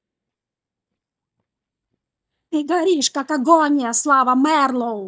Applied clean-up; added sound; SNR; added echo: neural mask model DeepFilterNet 3.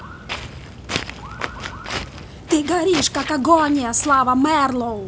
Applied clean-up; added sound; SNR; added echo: none; Walk, footsteps; 11 dB; none.